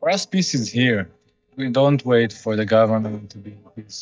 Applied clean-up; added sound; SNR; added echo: neural mask model DeepFilterNet 3.